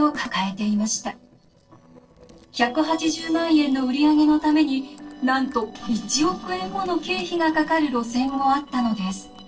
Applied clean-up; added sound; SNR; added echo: neural separator model SepFormer DNS4.